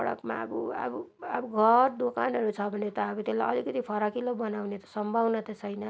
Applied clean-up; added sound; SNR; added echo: none; none; none; none.